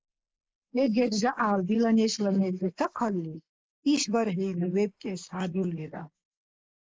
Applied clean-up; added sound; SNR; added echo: neural mask model Resemble Enhance denoiser.